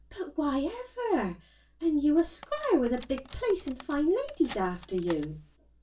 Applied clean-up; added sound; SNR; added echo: none; Cutlery, silverware; 18 dB; reverberation time 0.2 s.